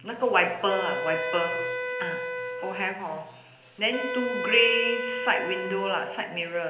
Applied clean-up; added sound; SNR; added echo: none; Wind instrument, woodwind instrument; 4 dB; reverberation time 0.8 s.